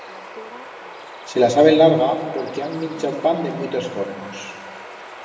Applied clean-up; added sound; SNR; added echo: none; Bird vocalization, bird call, bird song; 16 dB; reverberation time 1.7 s.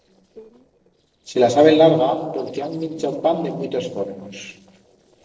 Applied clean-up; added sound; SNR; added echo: neural separator model SepFormer DNS4.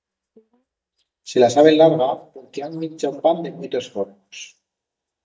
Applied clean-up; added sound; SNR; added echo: neural mask model DeepFilterNet 3.